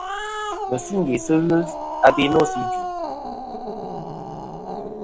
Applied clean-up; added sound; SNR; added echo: none; Growling; 6 dB; none.